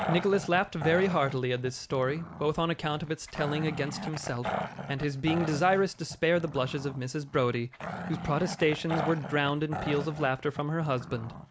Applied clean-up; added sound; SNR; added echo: none; Growling; 9 dB; none.